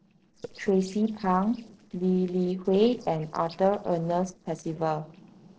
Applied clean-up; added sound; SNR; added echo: neural separator model SepFormer DNS4.